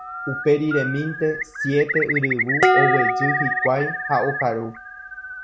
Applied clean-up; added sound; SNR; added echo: none; Bird + Dishes, pots, and pans; 0 dB; none.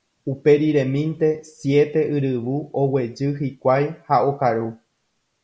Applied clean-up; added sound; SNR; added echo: none; none; none; none.